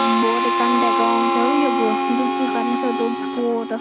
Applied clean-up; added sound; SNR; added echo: none; Harmonica; -2 dB; none.